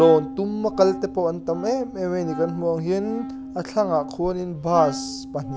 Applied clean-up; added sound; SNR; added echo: none; Wind instrument, woodwind instrument; 11 dB; none.